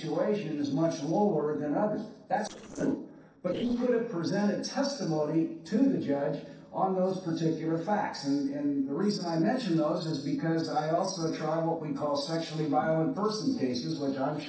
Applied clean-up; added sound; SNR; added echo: neural separator model SepFormer DNS4.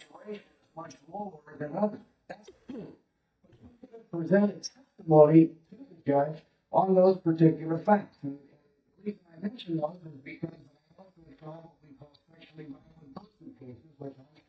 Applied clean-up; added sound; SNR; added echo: neural mask model DeepFilterNet 3.